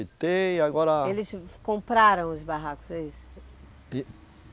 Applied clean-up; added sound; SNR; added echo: none; none; none; none.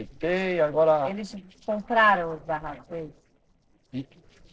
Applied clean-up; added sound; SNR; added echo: neural separator model SepFormer DNS4.